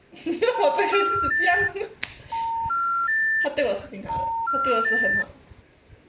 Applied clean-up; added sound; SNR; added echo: none; Telephone; -3 dB; none.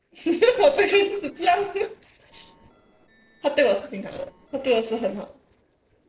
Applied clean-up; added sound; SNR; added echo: neural separator model SepFormer DNS4.